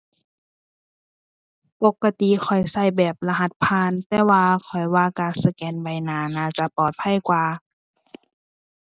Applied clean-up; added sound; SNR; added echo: none; none; none; none.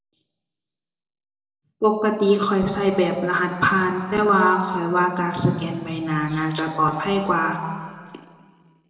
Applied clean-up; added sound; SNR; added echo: none; none; none; reverberation time 1.8 s.